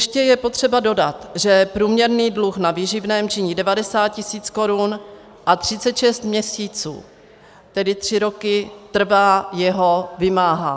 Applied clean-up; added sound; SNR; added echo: none; none; none; none.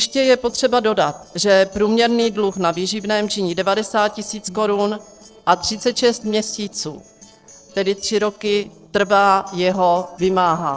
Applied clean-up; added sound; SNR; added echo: neural separator model SepFormer DNS4.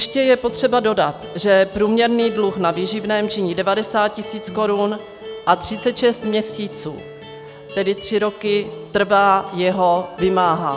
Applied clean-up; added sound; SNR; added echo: none; Acoustic guitar; 14 dB; none.